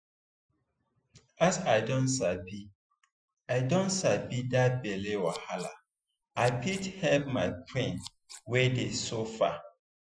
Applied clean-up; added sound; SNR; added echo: classical method Wiener filter.